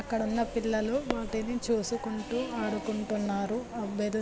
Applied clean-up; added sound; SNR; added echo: none; Fireworks; 10 dB; none.